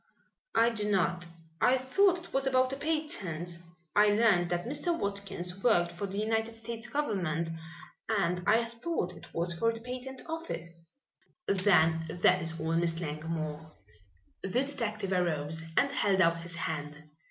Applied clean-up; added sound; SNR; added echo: none; Crushing; 16 dB; none.